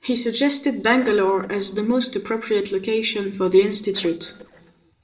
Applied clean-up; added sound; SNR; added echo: neural separator model SepFormer DNS4.